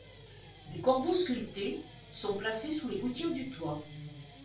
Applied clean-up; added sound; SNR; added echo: none; Guitar; 20 dB; reverberation time 0.3 s.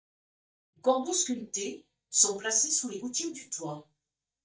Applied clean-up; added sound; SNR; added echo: neural mask model DeepFilterNet 3.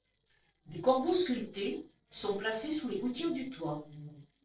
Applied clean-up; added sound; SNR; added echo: neural separator model SepFormer DNS4.